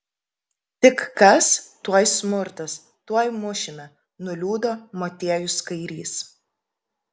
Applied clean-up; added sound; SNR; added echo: none; none; none; none.